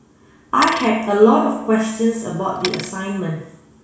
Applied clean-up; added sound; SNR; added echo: none; Bicycle; 15 dB; reverberation time 0.7 s.